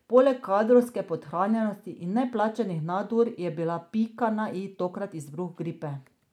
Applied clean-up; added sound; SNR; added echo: none; none; none; none.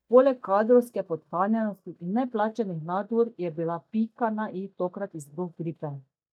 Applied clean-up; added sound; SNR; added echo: neural mask model DeepFilterNet 3.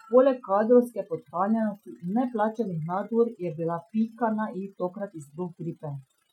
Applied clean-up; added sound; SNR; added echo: classical method Wiener filter.